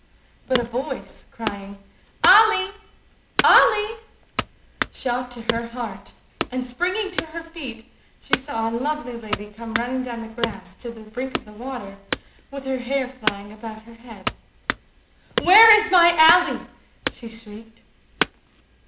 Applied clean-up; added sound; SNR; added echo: none; Wood / Domestic sounds, home sounds; 8 dB; none.